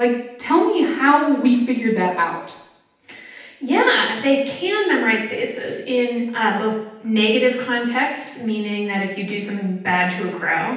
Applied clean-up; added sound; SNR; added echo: none; none; none; reverberation time 0.9 s.